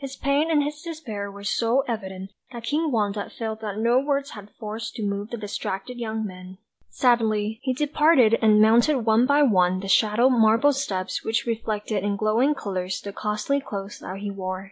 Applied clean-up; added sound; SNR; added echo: none; none; none; none.